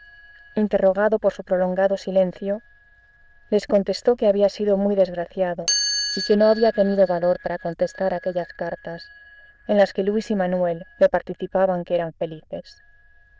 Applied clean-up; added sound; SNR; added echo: neural diffusion model UNIVERSE++.